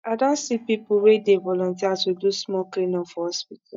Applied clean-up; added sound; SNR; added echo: neural mask model DeepFilterNet 3.